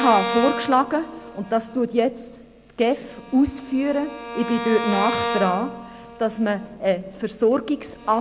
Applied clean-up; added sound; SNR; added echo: none; Bowed string instrument; 8 dB; none.